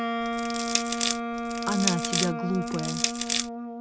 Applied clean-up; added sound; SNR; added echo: none; Crushing + Wind instrument, woodwind instrument; -4 dB; none.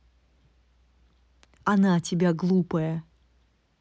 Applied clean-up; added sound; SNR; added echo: none; none; none; none.